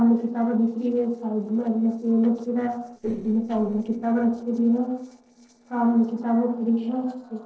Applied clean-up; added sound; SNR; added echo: neural separator model SepFormer DNS4.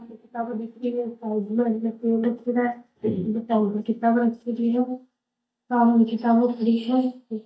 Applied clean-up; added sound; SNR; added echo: neural mask model DeepFilterNet 3.